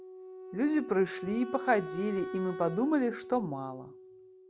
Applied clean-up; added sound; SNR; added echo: none; Wind instrument, woodwind instrument; 11 dB; none.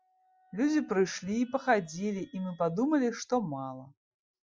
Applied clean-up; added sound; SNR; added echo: classical method Wiener filter.